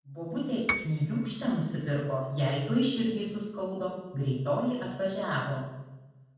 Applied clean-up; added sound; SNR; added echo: none; Piano; 7 dB; reverberation time 1.2 s.